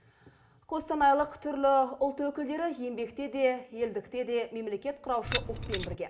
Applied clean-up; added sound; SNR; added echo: none; Keys jangling; -5 dB; reverberation time 2.2 s.